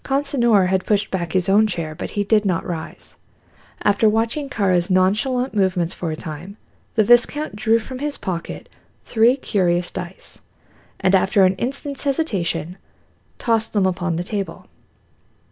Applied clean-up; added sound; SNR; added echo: none; none; none; none.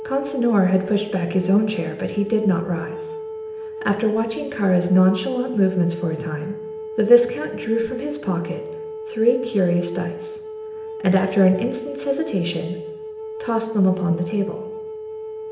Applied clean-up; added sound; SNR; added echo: none; Wind instrument, woodwind instrument; 10 dB; reverberation time 0.8 s.